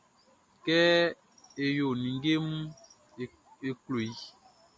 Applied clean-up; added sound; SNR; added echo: none; none; none; none.